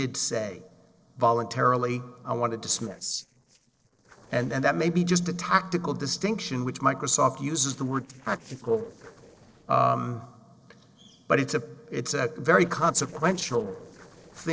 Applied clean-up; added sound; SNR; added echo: neural separator model SepFormer DNS4.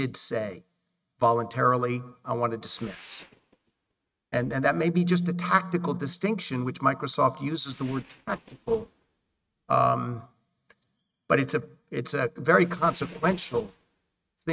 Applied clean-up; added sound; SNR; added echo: neural mask model RNNoise.